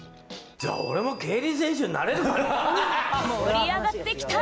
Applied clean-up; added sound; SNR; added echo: none; none; none; none.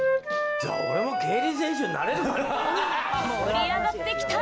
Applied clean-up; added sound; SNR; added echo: none; Wind instrument, woodwind instrument; 1 dB; none.